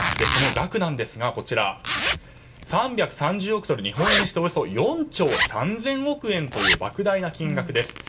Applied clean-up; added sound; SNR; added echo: none; Zipper (clothing); 1 dB; reverberation time 0.2 s.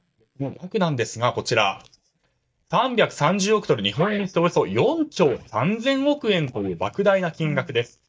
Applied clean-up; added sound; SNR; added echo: neural mask model DeepFilterNet 3.